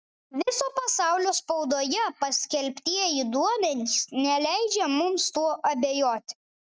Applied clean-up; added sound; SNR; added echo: none; none; none; none.